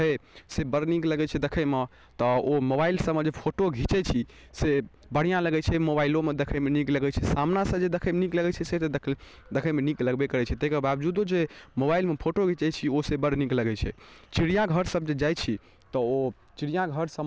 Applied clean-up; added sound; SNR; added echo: none; none; none; none.